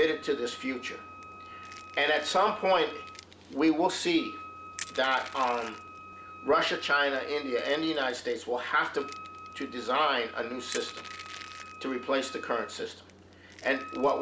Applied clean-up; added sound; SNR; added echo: none; Crushing + Wind instrument, woodwind instrument; 15 dB; none.